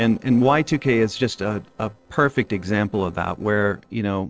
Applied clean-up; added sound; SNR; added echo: neural separator model SepFormer DNS4.